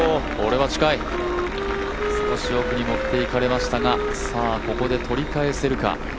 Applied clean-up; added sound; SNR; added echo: none; Wind instrument, woodwind instrument + Engine; 2 dB; none.